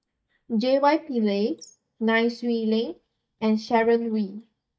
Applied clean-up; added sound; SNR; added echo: neural mask model DeepFilterNet 3.